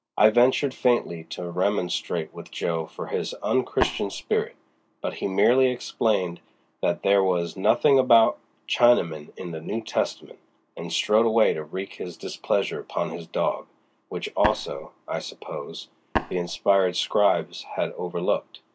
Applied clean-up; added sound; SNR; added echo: none; Tap; 4 dB; none.